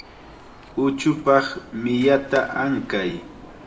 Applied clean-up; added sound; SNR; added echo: none; Alarm; 19 dB; reverberation time 0.7 s.